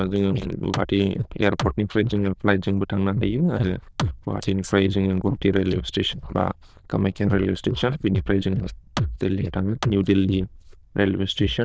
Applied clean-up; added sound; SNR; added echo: neural diffusion model UNIVERSE++.